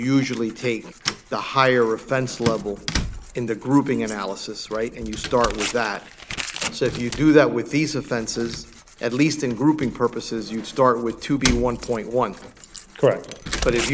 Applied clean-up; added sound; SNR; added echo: none; Tearing + Keys jangling; 10 dB; none.